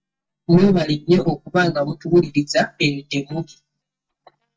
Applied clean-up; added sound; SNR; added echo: neural mask model DeepFilterNet 3.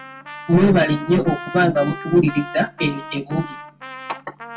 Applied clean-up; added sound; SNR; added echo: none; Trumpet; 15 dB; reverberation time 0.2 s.